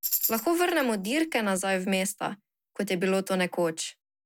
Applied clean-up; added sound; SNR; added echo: none; Tambourine; 8 dB; none.